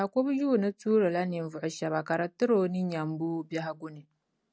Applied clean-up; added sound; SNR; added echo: none; none; none; none.